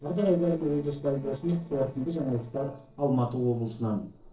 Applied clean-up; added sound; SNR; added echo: neural separator model SepFormer DNS4.